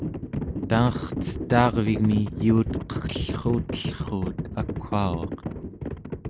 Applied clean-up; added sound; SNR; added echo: none; Livestock, farm animals, working animals; 4 dB; none.